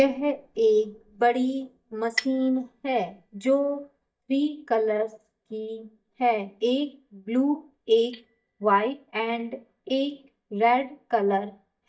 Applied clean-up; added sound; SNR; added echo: neural mask model DeepFilterNet 3.